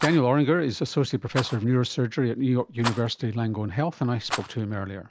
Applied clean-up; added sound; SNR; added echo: none; Rattle; 13 dB; none.